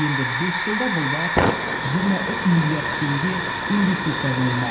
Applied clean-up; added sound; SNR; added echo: none; Hiss / Fire; 1 dB; reverberation time 0.9 s.